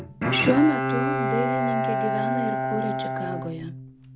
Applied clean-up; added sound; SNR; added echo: none; Bowed string instrument; -1 dB; none.